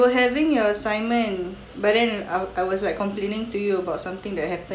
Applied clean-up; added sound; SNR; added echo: none; none; none; none.